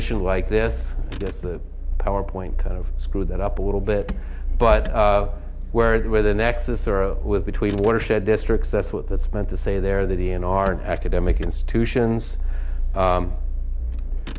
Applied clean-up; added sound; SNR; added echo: none; Engine / Car; 0 dB; none.